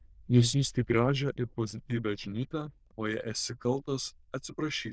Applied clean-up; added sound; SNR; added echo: neural diffusion model UNIVERSE++.